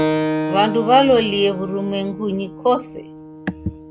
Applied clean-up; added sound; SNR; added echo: none; Keyboard (musical); 6 dB; none.